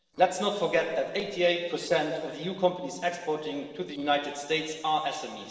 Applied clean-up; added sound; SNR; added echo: neural separator model SepFormer DNS4.